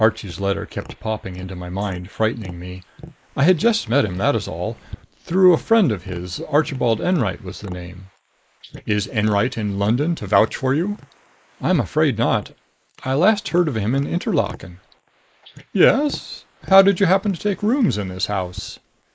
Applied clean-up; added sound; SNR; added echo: neural mask model Resemble Enhance denoiser.